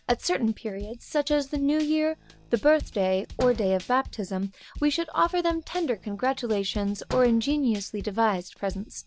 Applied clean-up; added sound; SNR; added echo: none; Drum kit + Slam; 16 dB; none.